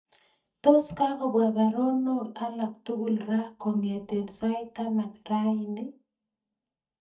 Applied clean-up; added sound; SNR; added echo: neural mask model DeepFilterNet 3.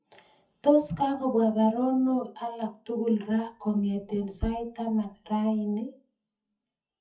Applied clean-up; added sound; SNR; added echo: classical method WPE with log-MMSE.